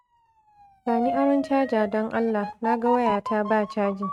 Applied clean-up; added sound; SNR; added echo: neural mask model RNNoise.